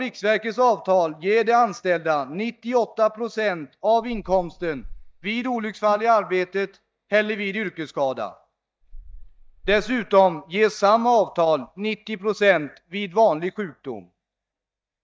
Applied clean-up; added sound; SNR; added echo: neural mask model DeepFilterNet 3.